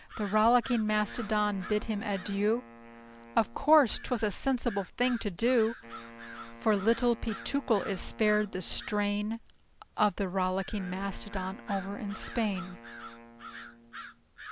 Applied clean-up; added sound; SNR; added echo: none; Bird vocalization, bird call, bird song + Wind instrument, woodwind instrument; 16 dB; none.